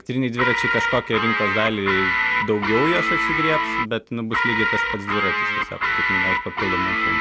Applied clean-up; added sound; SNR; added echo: none; Guitar; -3 dB; none.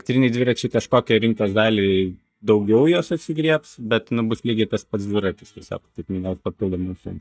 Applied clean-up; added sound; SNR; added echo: neural mask model DeepFilterNet 3.